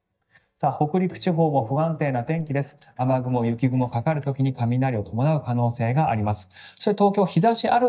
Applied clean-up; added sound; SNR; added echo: neural mask model DeepFilterNet 3.